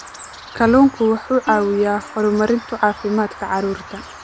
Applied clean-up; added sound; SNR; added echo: none; Bird vocalization, bird call, bird song + Plucked string instrument; 17 dB; none.